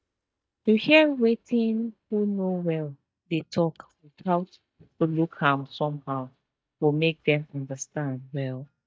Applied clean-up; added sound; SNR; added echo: neural mask model DeepFilterNet 3.